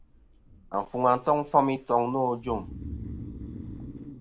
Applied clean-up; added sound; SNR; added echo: none; Breathing; 13 dB; none.